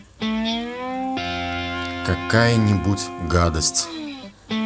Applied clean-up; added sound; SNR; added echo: none; Guitar; 4 dB; none.